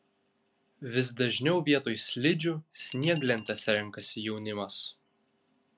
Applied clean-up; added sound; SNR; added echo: none; Glass; 11 dB; none.